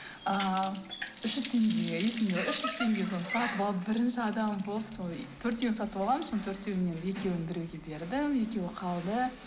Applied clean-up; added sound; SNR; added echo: none; Water tap, faucet; 11 dB; none.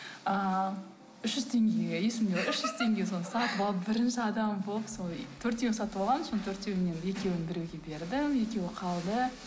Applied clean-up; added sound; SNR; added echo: none; none; none; none.